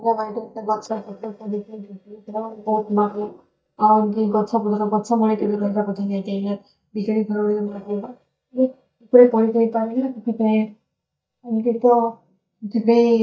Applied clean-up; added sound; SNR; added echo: neural mask model DeepFilterNet 3.